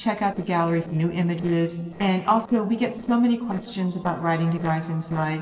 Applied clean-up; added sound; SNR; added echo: neural separator model SepFormer DNS4.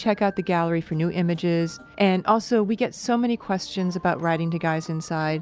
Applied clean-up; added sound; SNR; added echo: none; none; none; none.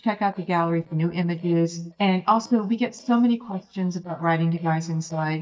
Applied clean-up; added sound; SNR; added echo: neural mask model DeepFilterNet 3.